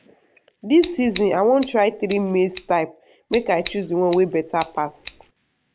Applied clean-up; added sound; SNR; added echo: none; Scissors; 18 dB; none.